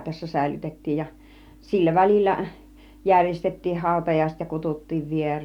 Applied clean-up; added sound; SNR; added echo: none; none; none; none.